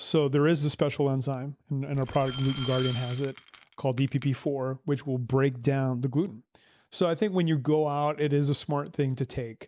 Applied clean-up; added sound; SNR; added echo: none; Glass; -2 dB; none.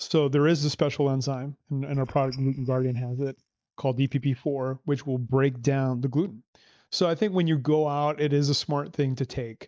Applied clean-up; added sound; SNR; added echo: neural mask model DeepFilterNet 3.